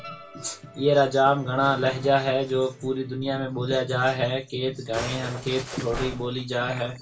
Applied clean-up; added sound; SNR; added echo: none; Musical instrument; 15 dB; reverberation time 0.2 s.